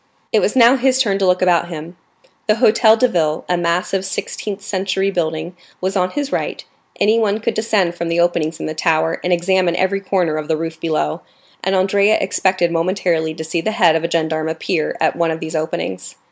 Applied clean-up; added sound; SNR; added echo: none; none; none; none.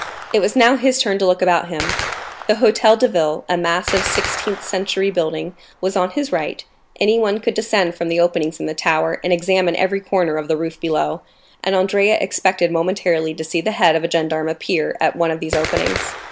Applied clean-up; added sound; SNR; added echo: none; Gunshot, gunfire; 13 dB; none.